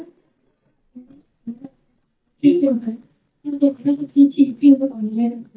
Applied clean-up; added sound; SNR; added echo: neural mask model DeepFilterNet 3.